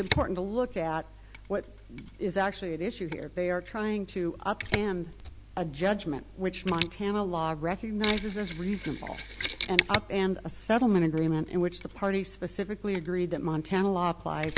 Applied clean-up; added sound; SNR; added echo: none; Mechanisms; 9 dB; none.